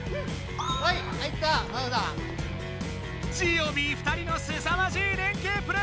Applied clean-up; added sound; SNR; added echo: none; Accordion; 16 dB; none.